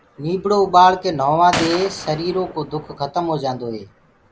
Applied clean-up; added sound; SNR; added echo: none; Gunshot, gunfire; 11 dB; none.